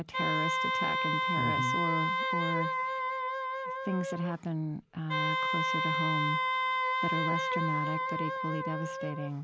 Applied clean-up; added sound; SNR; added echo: none; Wind instrument, woodwind instrument; -4 dB; none.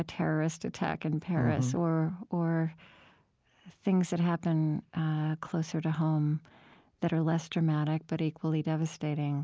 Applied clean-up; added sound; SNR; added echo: none; none; none; none.